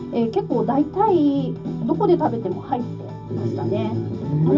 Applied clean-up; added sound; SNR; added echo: none; none; none; reverberation time 0.4 s.